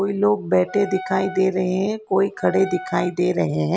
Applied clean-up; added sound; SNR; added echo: none; Wind instrument, woodwind instrument; 15 dB; none.